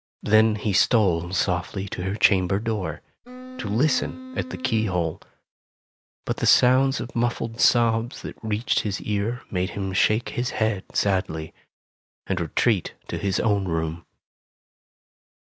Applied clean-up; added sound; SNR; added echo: none; Wind instrument, woodwind instrument; 12 dB; none.